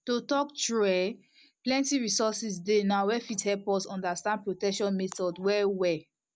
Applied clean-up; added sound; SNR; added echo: none; none; none; none.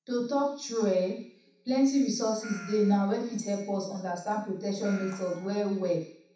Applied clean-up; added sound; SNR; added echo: none; Meow; 20 dB; reverberation time 0.7 s.